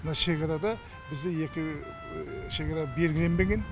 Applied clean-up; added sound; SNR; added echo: none; Trumpet; 17 dB; none.